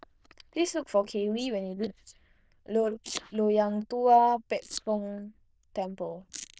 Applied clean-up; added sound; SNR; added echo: neural diffusion model UNIVERSE++.